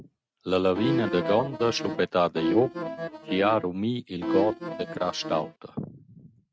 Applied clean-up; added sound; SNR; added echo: neural mask model RNNoise.